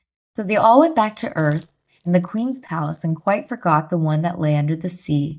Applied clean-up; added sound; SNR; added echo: neural mask model DeepFilterNet 3.